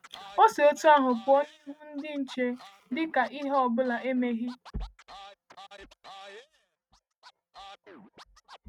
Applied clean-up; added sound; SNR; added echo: neural mask model RNNoise.